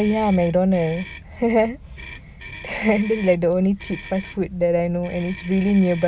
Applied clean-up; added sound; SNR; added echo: none; Motor vehicle (road); 19 dB; none.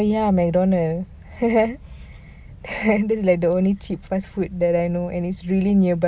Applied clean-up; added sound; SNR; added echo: none; none; none; none.